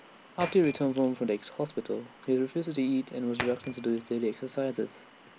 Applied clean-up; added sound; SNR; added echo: none; Shatter; 10 dB; none.